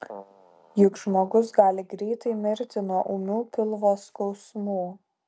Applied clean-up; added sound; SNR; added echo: none; none; none; none.